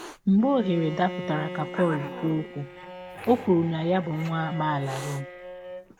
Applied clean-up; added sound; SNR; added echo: none; Bowed string instrument + Hiss; 11 dB; none.